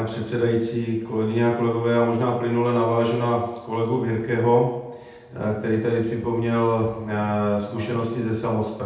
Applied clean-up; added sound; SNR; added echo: none; none; none; reverberation time 0.8 s.